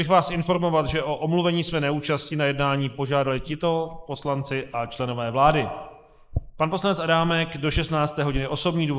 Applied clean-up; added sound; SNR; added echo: neural mask model Resemble Enhance denoiser.